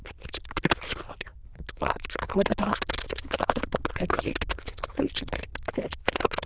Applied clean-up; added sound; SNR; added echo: neural diffusion model UNIVERSE++.